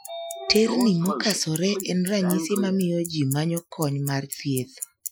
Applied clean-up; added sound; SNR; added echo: classical method Wiener filter.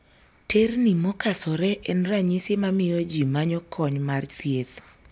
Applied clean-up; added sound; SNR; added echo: none; none; none; none.